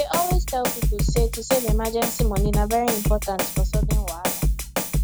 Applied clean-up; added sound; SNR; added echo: none; Drum kit; -5 dB; none.